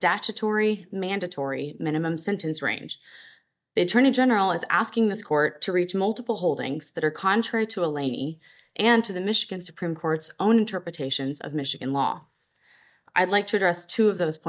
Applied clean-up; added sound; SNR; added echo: neural mask model DeepFilterNet 3.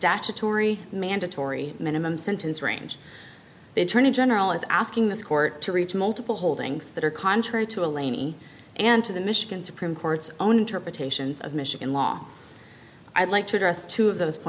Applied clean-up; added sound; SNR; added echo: none; none; none; none.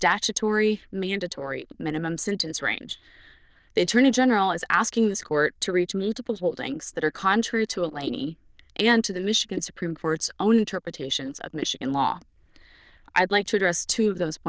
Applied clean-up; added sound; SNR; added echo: neural diffusion model UNIVERSE++.